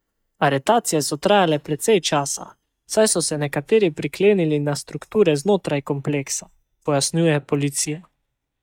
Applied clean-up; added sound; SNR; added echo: neural mask model DeepFilterNet 3.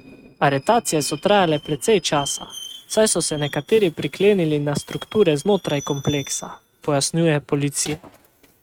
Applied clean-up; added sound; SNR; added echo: neural mask model RNNoise.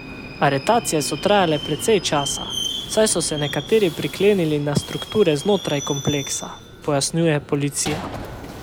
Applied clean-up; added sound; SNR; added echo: none; Subway, metro, underground; 11 dB; none.